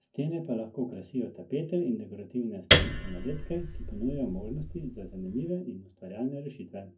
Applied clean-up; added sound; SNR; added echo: none; Piano; -5 dB; reverberation time 0.3 s.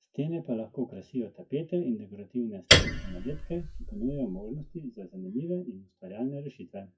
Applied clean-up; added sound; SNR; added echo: classical method WPE with log-MMSE.